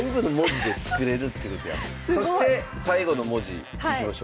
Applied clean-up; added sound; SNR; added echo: none; none; none; none.